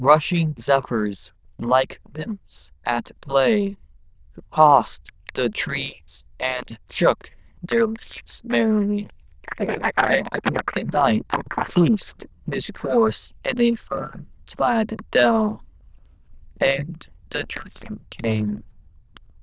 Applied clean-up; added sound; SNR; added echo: neural diffusion model UNIVERSE++.